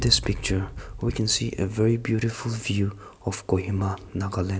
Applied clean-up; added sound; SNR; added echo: none; Boom; 14 dB; none.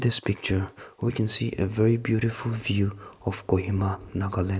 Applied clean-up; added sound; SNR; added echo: neural mask model Resemble Enhance denoiser.